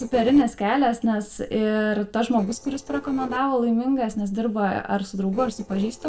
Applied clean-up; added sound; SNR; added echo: neural separator model SepFormer DNS4.